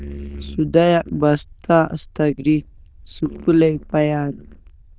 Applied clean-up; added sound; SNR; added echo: neural diffusion model UNIVERSE++.